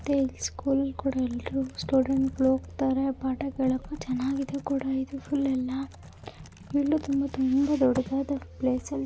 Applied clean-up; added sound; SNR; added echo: none; Typing; 20 dB; none.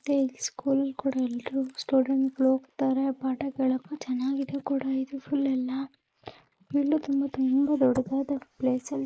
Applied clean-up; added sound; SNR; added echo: neural mask model Resemble Enhance denoiser.